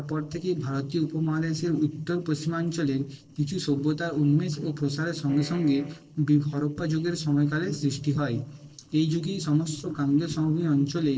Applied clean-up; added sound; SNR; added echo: neural separator model SepFormer DNS4.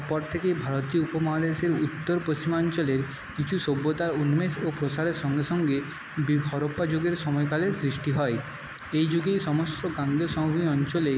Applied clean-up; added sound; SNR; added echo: none; none; none; none.